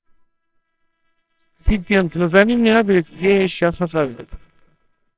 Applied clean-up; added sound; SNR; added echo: neural separator model SepFormer WHAMR!.